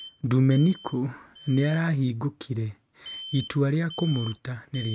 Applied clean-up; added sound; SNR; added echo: neural mask model RNNoise.